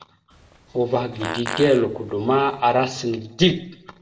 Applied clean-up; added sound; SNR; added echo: none; Fart; 13 dB; reverberation time 0.5 s.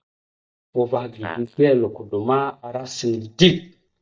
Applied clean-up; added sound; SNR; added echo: neural mask model DeepFilterNet 3.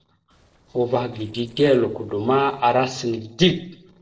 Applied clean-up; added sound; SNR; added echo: neural separator model SepFormer DNS4.